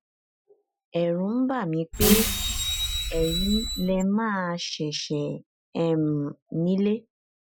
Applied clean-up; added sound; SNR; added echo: classical method Wiener filter.